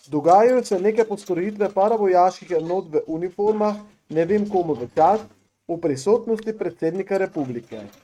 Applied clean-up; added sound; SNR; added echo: neural mask model RNNoise.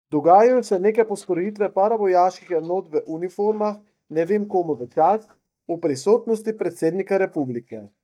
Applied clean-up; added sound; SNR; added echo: neural mask model DeepFilterNet 3.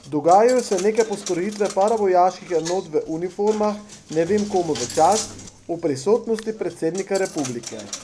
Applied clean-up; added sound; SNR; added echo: none; Coin (dropping); 15 dB; none.